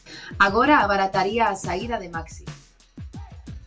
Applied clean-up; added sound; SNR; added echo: none; Drum kit; 15 dB; reverberation time 0.2 s.